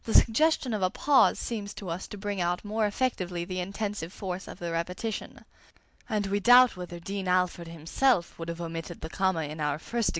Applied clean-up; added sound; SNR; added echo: none; none; none; none.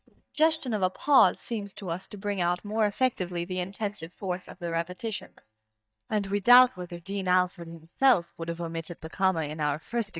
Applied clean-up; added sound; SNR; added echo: neural mask model DeepFilterNet 3.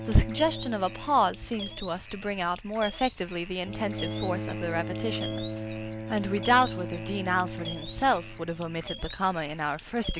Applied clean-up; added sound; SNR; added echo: none; Bowed string instrument + Bird; 7 dB; none.